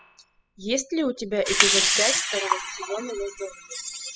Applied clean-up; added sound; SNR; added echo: classical method spectral subtraction.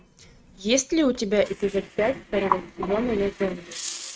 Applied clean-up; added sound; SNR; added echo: neural mask model RNNoise.